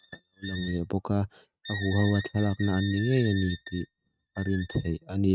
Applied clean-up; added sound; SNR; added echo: neural mask model RNNoise.